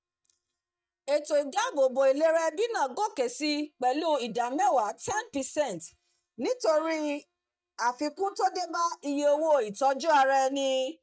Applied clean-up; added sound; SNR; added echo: neural mask model DeepFilterNet 3.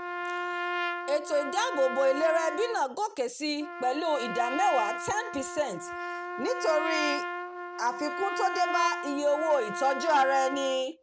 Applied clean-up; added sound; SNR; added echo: none; Trumpet; 5 dB; none.